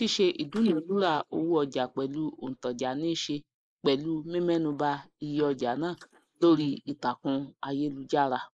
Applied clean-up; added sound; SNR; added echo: neural mask model Resemble Enhance denoiser.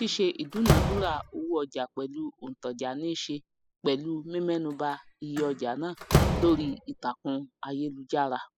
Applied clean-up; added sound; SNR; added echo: classical method spectral subtraction.